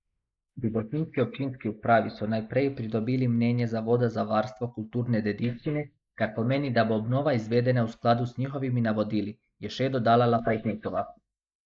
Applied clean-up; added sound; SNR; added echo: neural mask model Resemble Enhance denoiser.